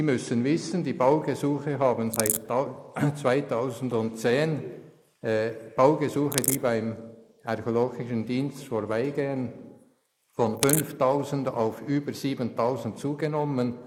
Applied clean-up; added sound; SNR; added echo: neural mask model Resemble Enhance denoiser.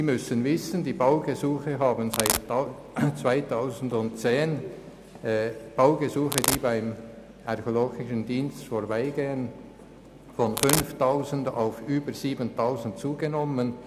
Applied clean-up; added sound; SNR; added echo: none; Domestic sounds, home sounds; 0 dB; none.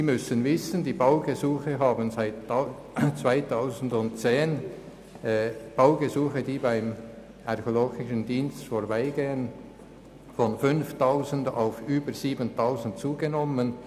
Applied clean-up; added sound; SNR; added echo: none; none; none; none.